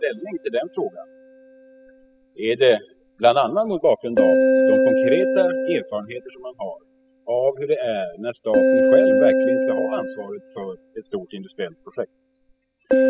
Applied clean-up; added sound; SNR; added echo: classical method spectral subtraction.